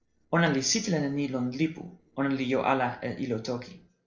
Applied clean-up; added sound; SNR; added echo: neural separator model SepFormer DNS4.